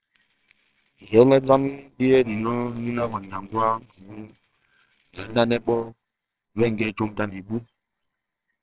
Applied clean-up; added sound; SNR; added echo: neural separator model SepFormer WHAMR!.